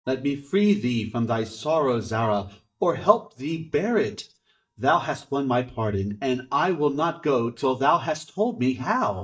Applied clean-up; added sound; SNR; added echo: neural mask model DeepFilterNet 3.